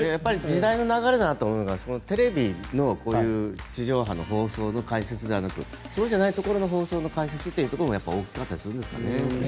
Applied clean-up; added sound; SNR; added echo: none; none; none; none.